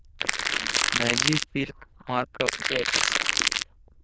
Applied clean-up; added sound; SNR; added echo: neural diffusion model UNIVERSE++.